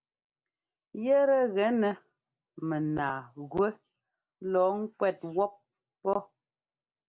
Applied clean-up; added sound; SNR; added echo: none; none; none; none.